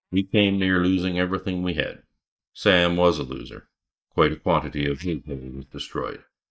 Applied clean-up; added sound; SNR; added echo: neural mask model DeepFilterNet 3.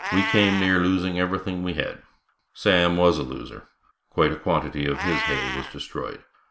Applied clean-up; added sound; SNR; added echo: none; Meow; 9 dB; none.